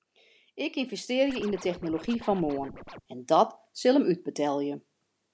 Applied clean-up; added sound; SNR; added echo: none; Scratching (performance technique); 16 dB; none.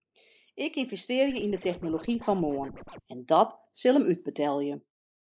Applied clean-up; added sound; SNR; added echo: neural mask model Resemble Enhance denoiser.